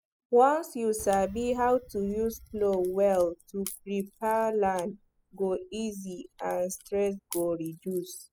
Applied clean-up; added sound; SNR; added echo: classical method spectral subtraction.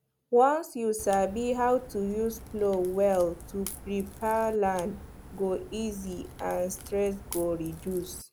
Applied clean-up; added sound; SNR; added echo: none; Crack; 15 dB; none.